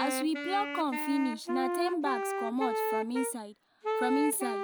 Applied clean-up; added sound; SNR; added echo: none; Wind instrument, woodwind instrument; 1 dB; none.